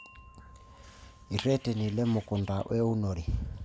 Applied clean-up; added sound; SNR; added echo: none; Dog + Wind chime; 20 dB; none.